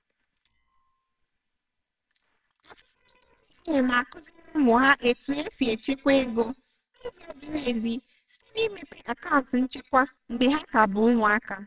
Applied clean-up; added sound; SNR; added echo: neural separator model SepFormer WHAMR!.